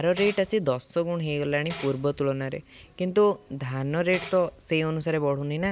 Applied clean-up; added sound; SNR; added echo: none; Tambourine; 19 dB; none.